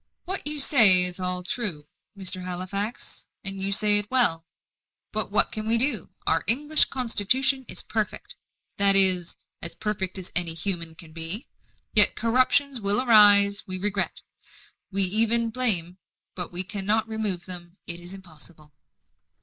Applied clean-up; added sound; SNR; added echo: neural mask model Resemble Enhance denoiser.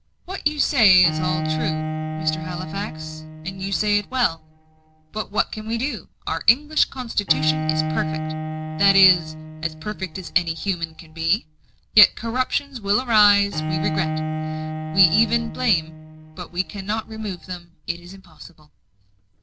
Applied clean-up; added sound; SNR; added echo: none; Bowed string instrument; 6 dB; none.